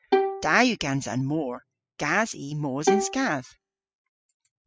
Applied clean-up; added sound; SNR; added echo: classical method spectral subtraction.